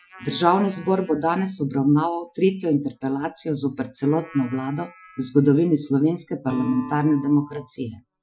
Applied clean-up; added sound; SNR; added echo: classical method Wiener filter.